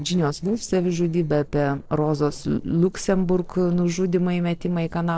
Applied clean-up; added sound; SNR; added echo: neural separator model SepFormer DNS4.